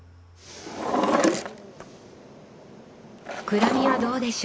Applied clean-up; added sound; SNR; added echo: none; Drawer open or close; -2 dB; none.